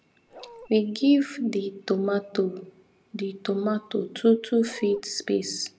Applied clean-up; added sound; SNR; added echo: none; Bark; 19 dB; none.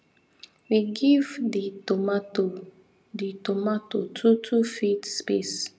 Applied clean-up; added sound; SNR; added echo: none; none; none; none.